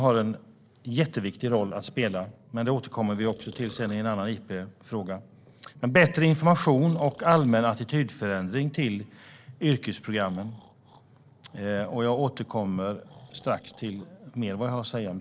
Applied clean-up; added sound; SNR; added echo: neural separator model SepFormer DNS4.